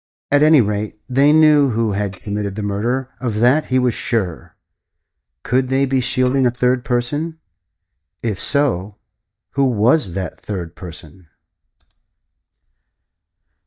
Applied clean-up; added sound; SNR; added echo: neural mask model DeepFilterNet 3.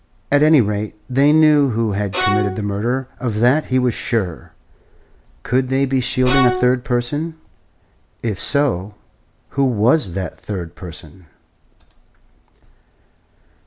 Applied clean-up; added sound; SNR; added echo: none; Bowed string instrument; 2 dB; none.